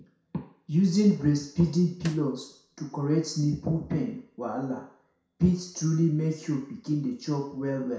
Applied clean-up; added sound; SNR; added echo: none; Snare drum; 16 dB; reverberation time 0.6 s.